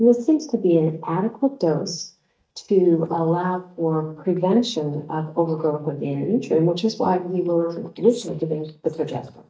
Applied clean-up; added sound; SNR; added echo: neural mask model DeepFilterNet 3.